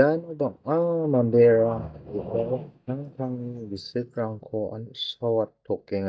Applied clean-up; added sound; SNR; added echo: neural mask model DeepFilterNet 3.